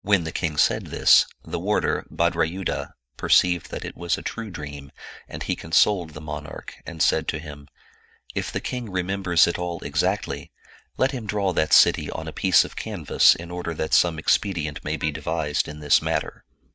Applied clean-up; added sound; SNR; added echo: neural mask model DeepFilterNet 3.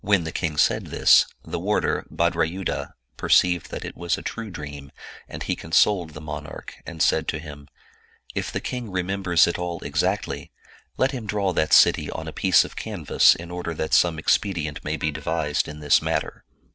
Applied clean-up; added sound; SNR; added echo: neural separator model SepFormer DNS4.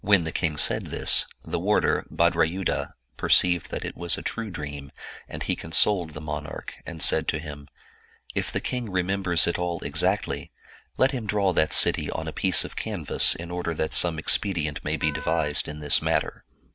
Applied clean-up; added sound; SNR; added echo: none; Wind instrument, woodwind instrument; 16 dB; none.